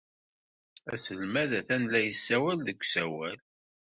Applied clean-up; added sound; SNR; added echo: none; none; none; none.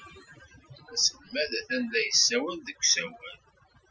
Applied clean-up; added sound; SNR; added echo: classical method Wiener filter.